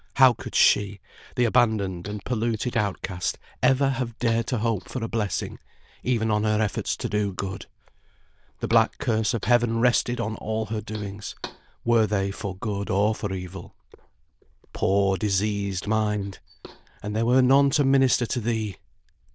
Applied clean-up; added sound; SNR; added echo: neural diffusion model UNIVERSE++.